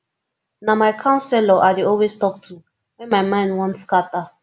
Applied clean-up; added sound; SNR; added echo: none; none; none; none.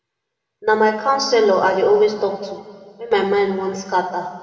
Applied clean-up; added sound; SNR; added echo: none; none; none; reverberation time 1.9 s.